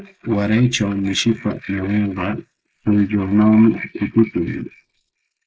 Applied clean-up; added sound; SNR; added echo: neural mask model Resemble Enhance denoiser.